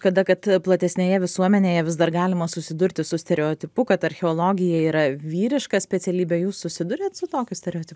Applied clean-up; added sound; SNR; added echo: none; none; none; none.